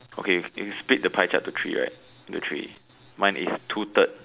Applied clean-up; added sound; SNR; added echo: none; none; none; none.